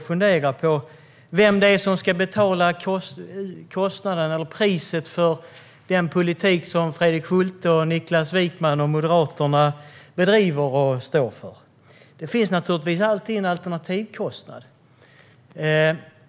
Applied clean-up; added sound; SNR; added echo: none; none; none; none.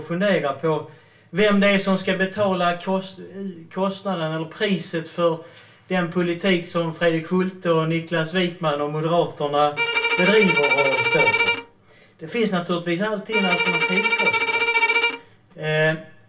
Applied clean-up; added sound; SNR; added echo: none; Bowed string instrument; -1 dB; reverberation time 0.2 s.